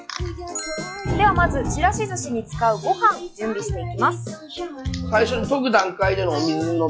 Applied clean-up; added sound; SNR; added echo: classical method log-MMSE.